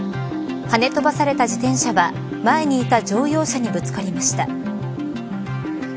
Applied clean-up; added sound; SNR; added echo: none; none; none; none.